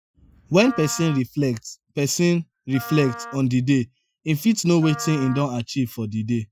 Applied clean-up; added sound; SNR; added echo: classical method Wiener filter.